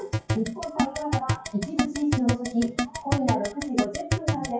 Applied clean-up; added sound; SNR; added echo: classical method WPE with log-MMSE.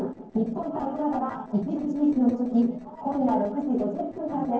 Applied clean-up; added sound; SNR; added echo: neural separator model SepFormer DNS4.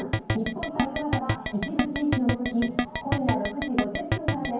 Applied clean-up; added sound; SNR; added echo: none; Keyboard (musical); -1 dB; reverberation time 0.9 s.